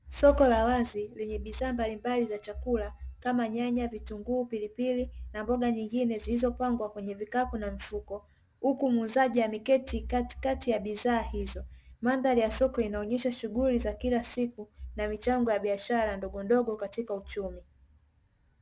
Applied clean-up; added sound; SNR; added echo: none; none; none; none.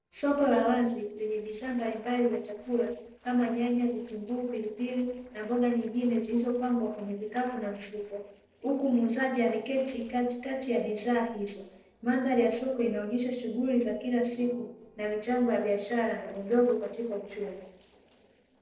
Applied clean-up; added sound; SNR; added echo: neural separator model SepFormer DNS4.